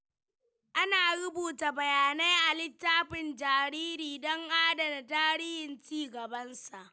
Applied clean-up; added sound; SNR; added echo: none; none; none; none.